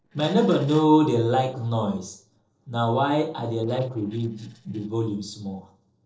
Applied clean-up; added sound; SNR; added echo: neural separator model SepFormer DNS4.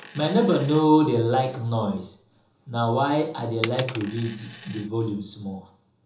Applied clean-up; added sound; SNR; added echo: none; Coin (dropping); 17 dB; reverberation time 1.0 s.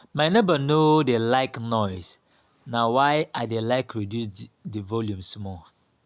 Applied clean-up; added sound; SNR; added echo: none; none; none; none.